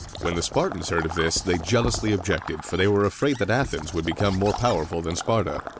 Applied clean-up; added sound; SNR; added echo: none; Squeak / Writing + Water / Liquid; 11 dB; none.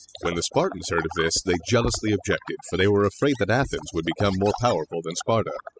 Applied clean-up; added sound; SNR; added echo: classical method spectral subtraction.